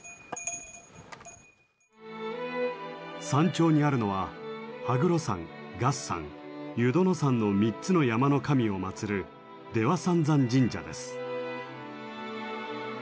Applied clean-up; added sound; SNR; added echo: none; none; none; none.